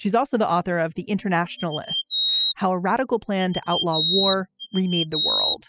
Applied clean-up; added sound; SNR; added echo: classical method spectral subtraction.